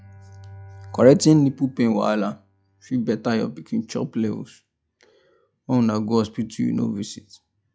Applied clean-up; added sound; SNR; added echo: classical method log-MMSE.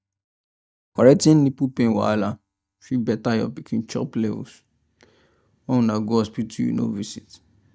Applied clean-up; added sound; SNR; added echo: neural mask model DeepFilterNet 3.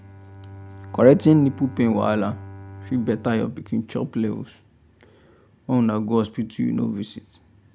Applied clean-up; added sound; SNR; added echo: none; Bowed string instrument; 19 dB; none.